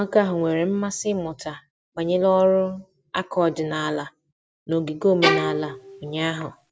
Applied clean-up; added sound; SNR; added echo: none; Bowed string instrument; 3 dB; none.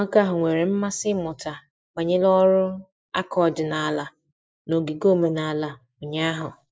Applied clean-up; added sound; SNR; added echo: neural mask model Resemble Enhance denoiser.